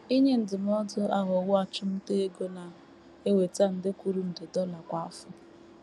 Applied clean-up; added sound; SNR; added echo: none; none; none; none.